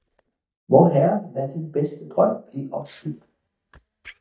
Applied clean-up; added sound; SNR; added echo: neural mask model DeepFilterNet 3.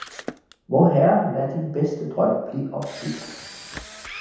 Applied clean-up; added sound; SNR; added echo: none; Camera; 17 dB; reverberation time 0.9 s.